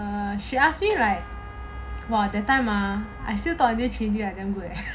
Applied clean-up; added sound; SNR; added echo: none; Snare drum + Trumpet; 20 dB; none.